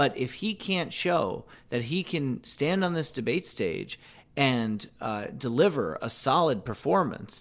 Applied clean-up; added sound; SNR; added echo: none; none; none; none.